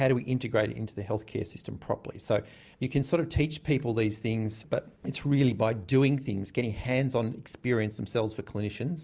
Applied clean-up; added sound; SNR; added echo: none; none; none; none.